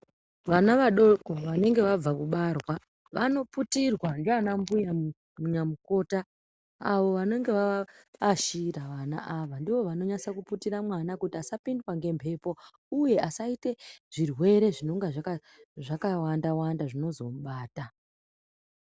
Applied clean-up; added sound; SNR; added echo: none; none; none; none.